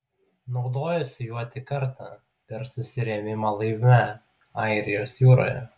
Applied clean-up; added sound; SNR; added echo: none; none; none; none.